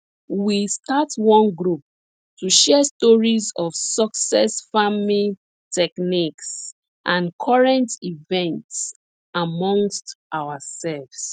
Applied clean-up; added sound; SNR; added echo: none; none; none; none.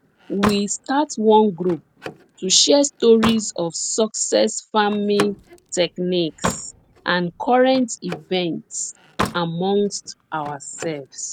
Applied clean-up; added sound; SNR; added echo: none; Slam; 12 dB; none.